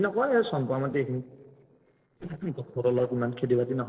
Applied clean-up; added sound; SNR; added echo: neural separator model SepFormer DNS4.